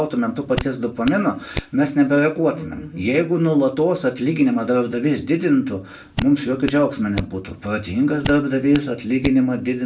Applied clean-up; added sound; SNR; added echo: none; Hands; 11 dB; reverberation time 0.3 s.